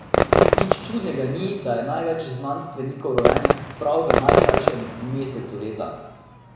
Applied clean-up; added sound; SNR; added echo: none; Fireworks; -4 dB; reverberation time 1.0 s.